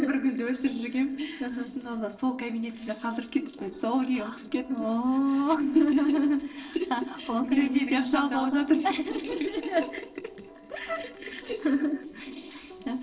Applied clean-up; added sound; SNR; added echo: neural separator model SepFormer DNS4.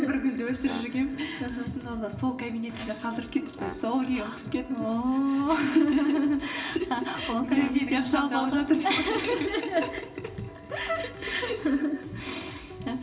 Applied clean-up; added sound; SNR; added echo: none; Brass instrument; 18 dB; reverberation time 2.4 s.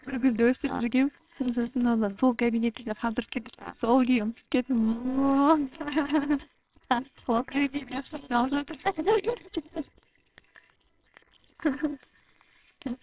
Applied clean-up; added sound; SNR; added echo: neural separator model SepFormer WHAMR!.